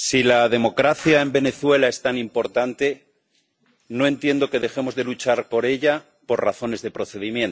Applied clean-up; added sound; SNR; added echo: none; Skateboard; 17 dB; none.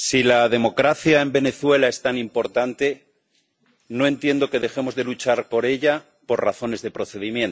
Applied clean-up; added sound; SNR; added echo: none; none; none; none.